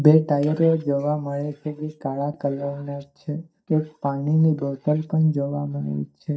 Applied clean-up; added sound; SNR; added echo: neural mask model DeepFilterNet 3.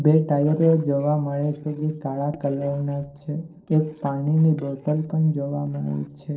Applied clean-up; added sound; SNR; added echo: neural separator model SepFormer DNS4.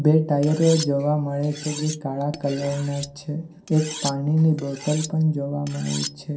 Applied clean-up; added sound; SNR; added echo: none; Cutlery, silverware; 14 dB; reverberation time 0.3 s.